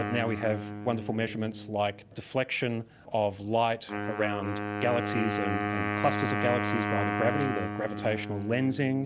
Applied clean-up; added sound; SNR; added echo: none; Wind instrument, woodwind instrument; 3 dB; none.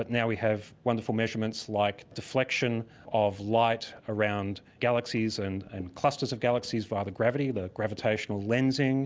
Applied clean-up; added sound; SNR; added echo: none; none; none; none.